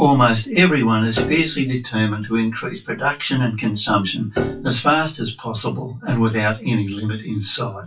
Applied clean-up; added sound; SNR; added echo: classical method WPE with log-MMSE.